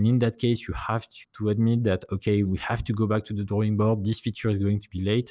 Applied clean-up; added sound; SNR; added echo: none; none; none; none.